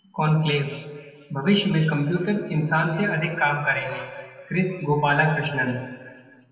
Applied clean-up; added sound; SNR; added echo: none; none; none; reverberation time 1.8 s.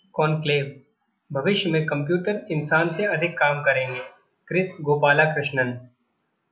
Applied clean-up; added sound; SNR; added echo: none; none; none; none.